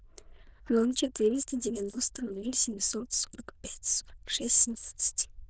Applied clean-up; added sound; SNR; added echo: neural diffusion model UNIVERSE++.